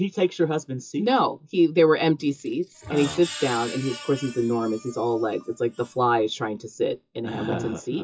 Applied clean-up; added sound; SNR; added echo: classical method WPE with log-MMSE.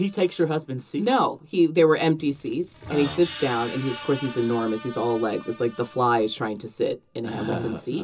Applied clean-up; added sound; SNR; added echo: none; Screech; 17 dB; reverberation time 0.2 s.